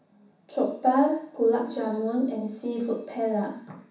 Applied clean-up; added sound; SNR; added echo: none; none; none; reverberation time 0.7 s.